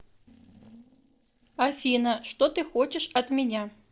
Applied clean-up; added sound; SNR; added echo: neural separator model SepFormer DNS4.